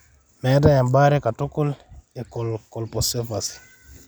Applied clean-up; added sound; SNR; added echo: none; none; none; none.